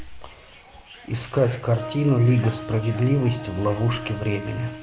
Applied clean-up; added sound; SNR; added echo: none; Wind instrument, woodwind instrument; 14 dB; none.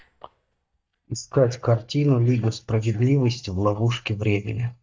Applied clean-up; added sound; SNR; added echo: neural mask model DeepFilterNet 3.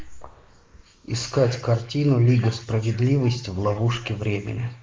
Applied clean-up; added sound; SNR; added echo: neural mask model Resemble Enhance denoiser.